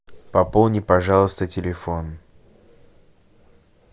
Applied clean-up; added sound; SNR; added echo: none; none; none; none.